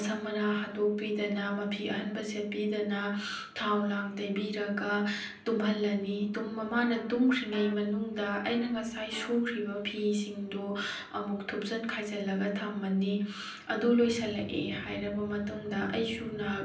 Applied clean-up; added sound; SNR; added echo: none; Guitar; 17 dB; reverberation time 0.6 s.